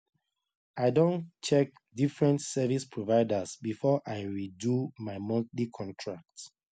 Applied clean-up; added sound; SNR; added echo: none; none; none; none.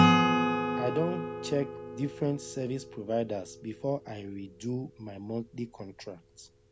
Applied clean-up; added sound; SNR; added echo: none; Acoustic guitar / Strum; -3 dB; none.